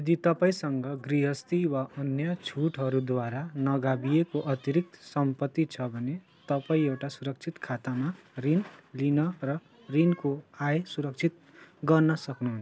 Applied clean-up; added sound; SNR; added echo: none; none; none; none.